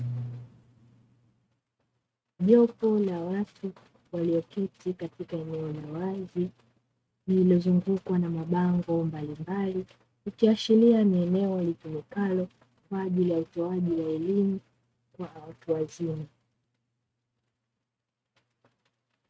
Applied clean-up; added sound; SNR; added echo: neural mask model RNNoise.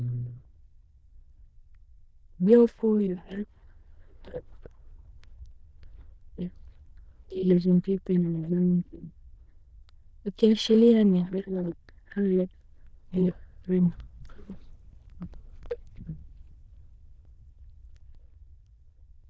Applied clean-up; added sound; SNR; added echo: neural diffusion model UNIVERSE++.